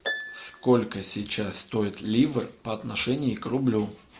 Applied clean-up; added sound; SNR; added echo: none; Harp; 15 dB; none.